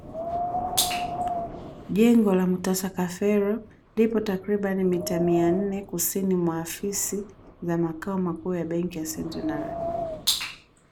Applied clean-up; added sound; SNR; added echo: none; Wind; 10 dB; none.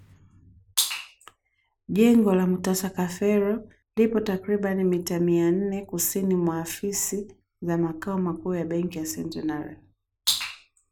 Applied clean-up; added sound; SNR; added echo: none; none; none; none.